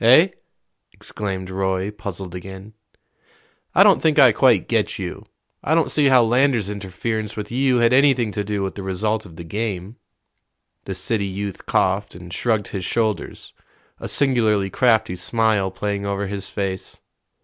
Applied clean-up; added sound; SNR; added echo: none; none; none; none.